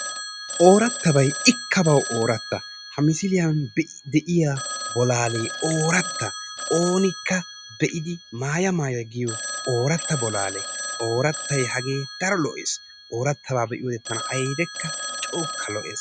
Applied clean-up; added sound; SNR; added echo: none; Telephone; 8 dB; none.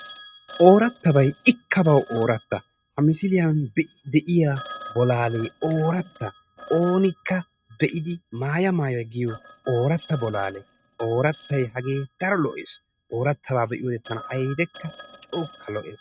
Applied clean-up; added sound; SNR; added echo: neural mask model RNNoise.